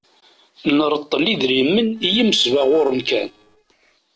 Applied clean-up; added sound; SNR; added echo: neural separator model SepFormer DNS4.